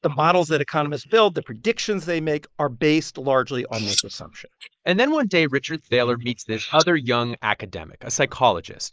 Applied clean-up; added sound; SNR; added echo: neural mask model Resemble Enhance denoiser.